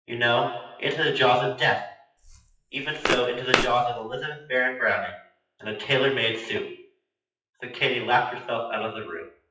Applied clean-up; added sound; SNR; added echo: classical method WPE with log-MMSE.